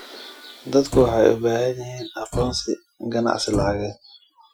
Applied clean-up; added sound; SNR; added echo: classical method Wiener filter.